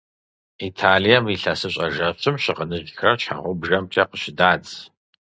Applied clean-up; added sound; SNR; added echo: none; none; none; none.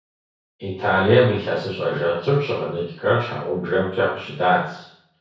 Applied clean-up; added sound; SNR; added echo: none; none; none; reverberation time 0.6 s.